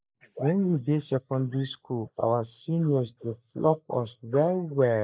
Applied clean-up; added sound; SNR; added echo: neural mask model Resemble Enhance denoiser.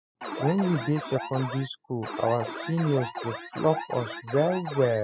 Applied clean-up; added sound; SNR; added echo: classical method spectral subtraction.